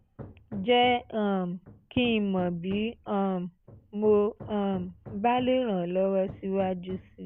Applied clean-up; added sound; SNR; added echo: none; Hammer; 19 dB; none.